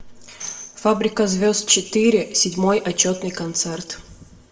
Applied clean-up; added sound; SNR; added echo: none; Tambourine; 19 dB; reverberation time 0.8 s.